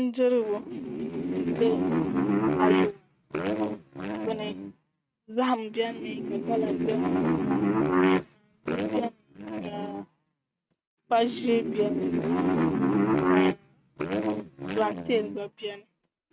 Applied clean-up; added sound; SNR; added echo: neural mask model RNNoise.